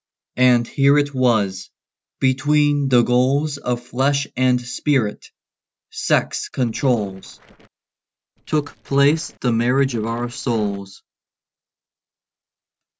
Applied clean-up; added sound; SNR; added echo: neural separator model SepFormer DNS4.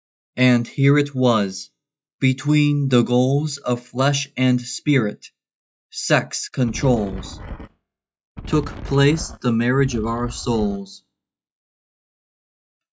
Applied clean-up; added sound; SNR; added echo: classical method log-MMSE.